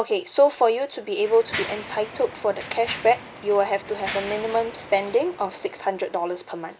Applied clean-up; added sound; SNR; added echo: none; Mechanisms; 14 dB; none.